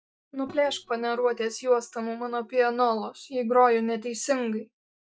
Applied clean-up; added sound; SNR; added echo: neural mask model DeepFilterNet 3.